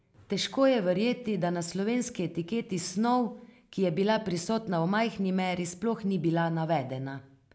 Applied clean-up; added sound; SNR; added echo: none; none; none; none.